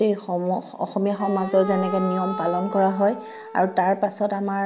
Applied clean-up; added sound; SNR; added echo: none; Wind instrument, woodwind instrument; 10 dB; none.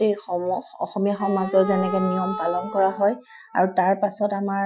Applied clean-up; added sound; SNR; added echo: classical method Wiener filter.